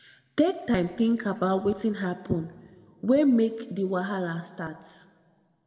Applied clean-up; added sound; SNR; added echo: none; none; none; reverberation time 1.2 s.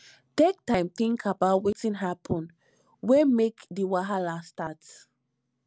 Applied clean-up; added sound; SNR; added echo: none; none; none; none.